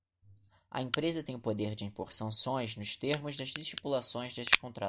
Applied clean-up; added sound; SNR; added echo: none; Crack; -1 dB; none.